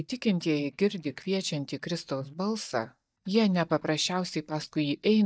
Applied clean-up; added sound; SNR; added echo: neural mask model DeepFilterNet 3.